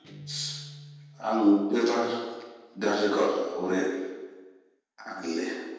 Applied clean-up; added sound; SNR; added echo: none; Guitar; 20 dB; reverberation time 1.1 s.